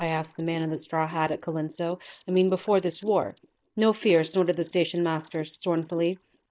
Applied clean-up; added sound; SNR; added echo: neural mask model DeepFilterNet 3.